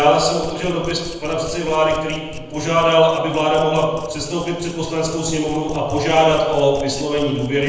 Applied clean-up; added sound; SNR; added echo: none; Domestic sounds, home sounds; 16 dB; reverberation time 1.0 s.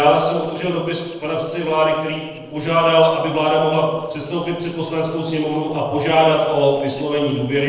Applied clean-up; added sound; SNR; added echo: neural separator model SepFormer DNS4.